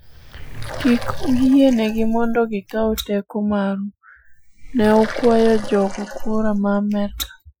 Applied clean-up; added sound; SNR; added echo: classical method Wiener filter.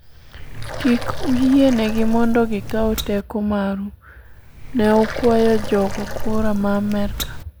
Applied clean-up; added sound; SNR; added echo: none; Water; 5 dB; none.